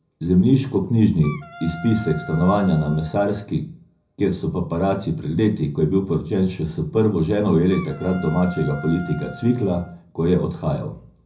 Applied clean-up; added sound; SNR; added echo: none; Wind instrument, woodwind instrument; 18 dB; reverberation time 0.4 s.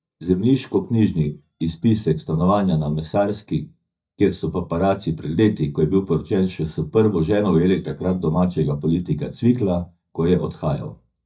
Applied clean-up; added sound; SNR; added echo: neural mask model DeepFilterNet 3.